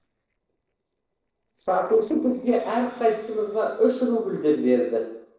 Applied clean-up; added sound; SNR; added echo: neural separator model SepFormer DNS4.